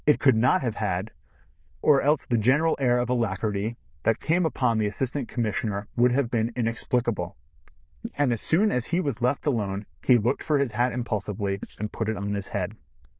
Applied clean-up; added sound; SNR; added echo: neural diffusion model UNIVERSE++.